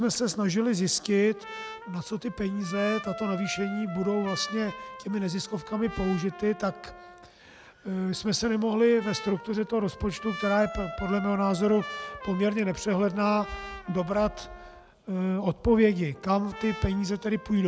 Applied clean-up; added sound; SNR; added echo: none; Trumpet; 14 dB; none.